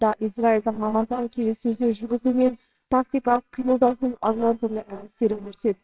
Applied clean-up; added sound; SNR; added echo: neural separator model SepFormer WHAMR!.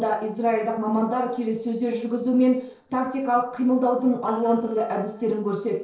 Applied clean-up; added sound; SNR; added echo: neural separator model SepFormer DNS4.